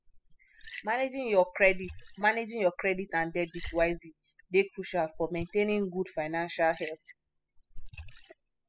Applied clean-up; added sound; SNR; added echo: classical method spectral subtraction.